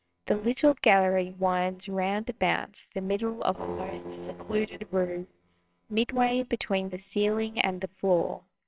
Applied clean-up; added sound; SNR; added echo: neural separator model SepFormer WHAMR!.